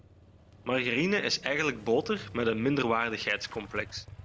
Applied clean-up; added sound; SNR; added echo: none; Engine starting / Motorcycle; 19 dB; none.